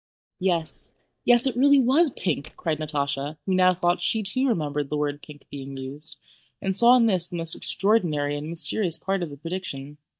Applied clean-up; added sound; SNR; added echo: neural mask model DeepFilterNet 3.